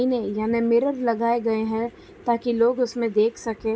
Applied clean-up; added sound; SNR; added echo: none; none; none; none.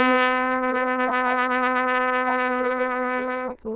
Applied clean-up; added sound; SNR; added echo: neural diffusion model UNIVERSE++.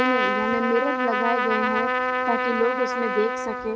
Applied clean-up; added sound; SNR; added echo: none; Trumpet; -2 dB; none.